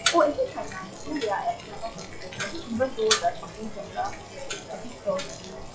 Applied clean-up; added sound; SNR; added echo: classical method WPE with log-MMSE.